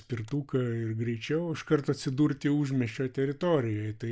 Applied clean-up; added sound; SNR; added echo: neural mask model Resemble Enhance denoiser.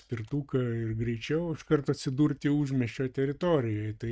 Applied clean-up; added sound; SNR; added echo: neural mask model RNNoise.